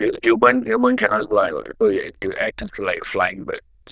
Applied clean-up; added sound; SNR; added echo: neural diffusion model UNIVERSE++.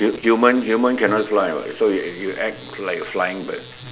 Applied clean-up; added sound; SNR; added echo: none; none; none; none.